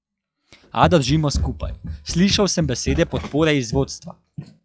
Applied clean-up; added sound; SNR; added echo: classical method log-MMSE.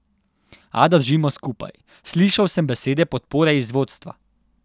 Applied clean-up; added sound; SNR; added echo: none; none; none; none.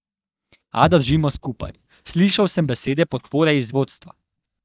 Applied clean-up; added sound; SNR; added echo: neural mask model DeepFilterNet 3.